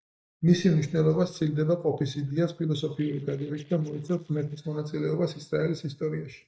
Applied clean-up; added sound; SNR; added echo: neural mask model DeepFilterNet 3.